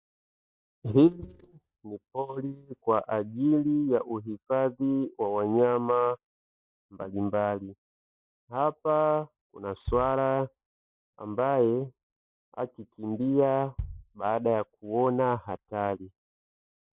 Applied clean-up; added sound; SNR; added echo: neural mask model DeepFilterNet 3.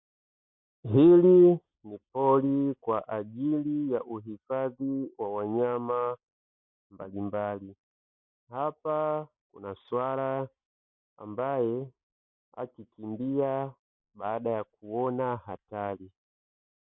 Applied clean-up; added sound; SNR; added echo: neural mask model Resemble Enhance denoiser.